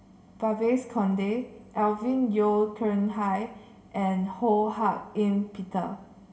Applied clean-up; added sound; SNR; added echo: none; none; none; reverberation time 0.4 s.